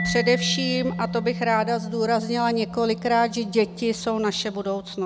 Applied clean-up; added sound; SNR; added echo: none; Mallet percussion; 8 dB; none.